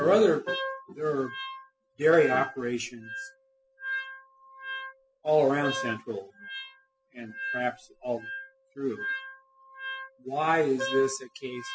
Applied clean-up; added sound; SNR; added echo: classical method spectral subtraction.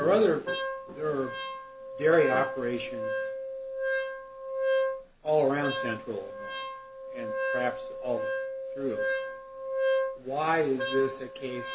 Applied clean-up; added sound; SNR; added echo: none; Wind instrument, woodwind instrument; 2 dB; none.